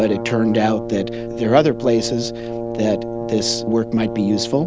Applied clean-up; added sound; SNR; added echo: none; Brass instrument; 7 dB; none.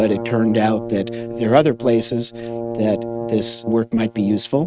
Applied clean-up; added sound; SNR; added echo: neural mask model RNNoise.